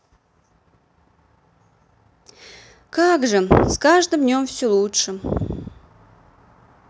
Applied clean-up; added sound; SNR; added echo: none; none; none; none.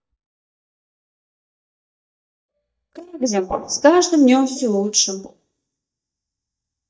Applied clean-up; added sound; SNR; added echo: neural mask model DeepFilterNet 3.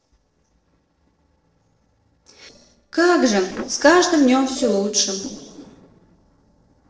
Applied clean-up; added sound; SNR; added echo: neural separator model SepFormer DNS4.